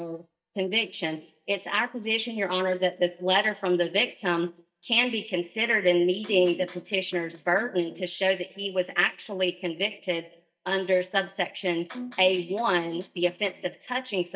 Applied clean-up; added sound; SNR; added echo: neural mask model DeepFilterNet 3.